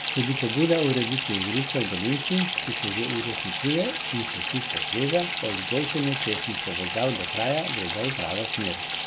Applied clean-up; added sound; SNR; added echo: none; Fill (with liquid) / Bathtub (filling or washing); 1 dB; none.